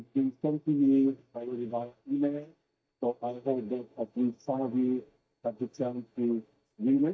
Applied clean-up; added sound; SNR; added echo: neural mask model DeepFilterNet 3.